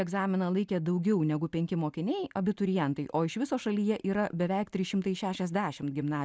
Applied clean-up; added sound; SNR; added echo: none; none; none; none.